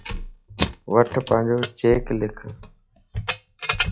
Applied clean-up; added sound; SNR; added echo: classical method log-MMSE.